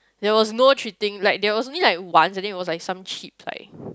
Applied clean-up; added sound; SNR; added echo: none; none; none; none.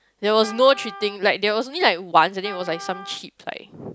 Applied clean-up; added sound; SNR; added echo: none; Wind instrument, woodwind instrument; 18 dB; none.